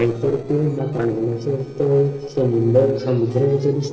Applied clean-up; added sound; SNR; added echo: neural separator model SepFormer DNS4.